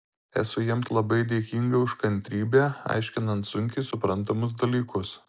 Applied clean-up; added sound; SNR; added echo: none; none; none; none.